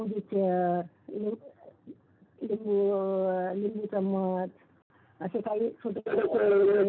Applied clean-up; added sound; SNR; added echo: none; none; none; none.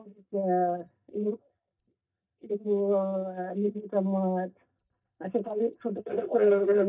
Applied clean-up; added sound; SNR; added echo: neural mask model DeepFilterNet 3.